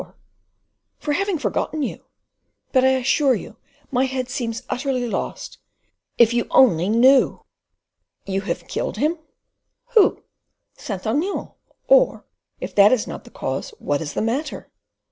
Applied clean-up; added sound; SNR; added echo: none; none; none; none.